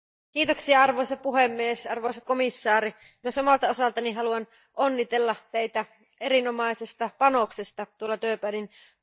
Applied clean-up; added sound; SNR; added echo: neural mask model DeepFilterNet 3.